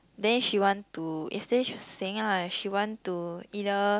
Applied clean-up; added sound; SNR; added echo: none; none; none; none.